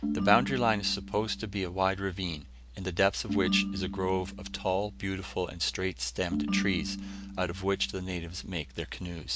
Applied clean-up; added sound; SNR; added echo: none; Ringtone; 6 dB; none.